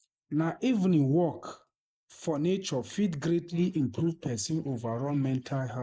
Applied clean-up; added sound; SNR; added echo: neural mask model Resemble Enhance denoiser.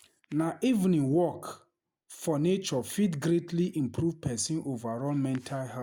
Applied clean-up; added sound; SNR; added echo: none; none; none; none.